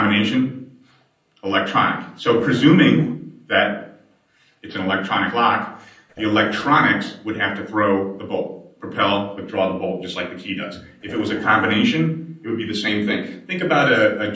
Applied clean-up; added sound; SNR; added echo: none; Dog; 19 dB; reverberation time 0.6 s.